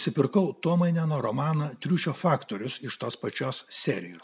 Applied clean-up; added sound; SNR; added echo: none; none; none; none.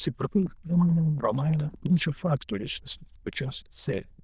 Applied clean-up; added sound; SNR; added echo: neural diffusion model UNIVERSE++.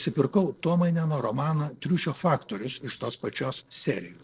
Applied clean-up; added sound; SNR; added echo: neural separator model SepFormer DNS4.